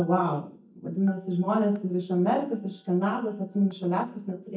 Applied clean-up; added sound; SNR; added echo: neural mask model DeepFilterNet 3.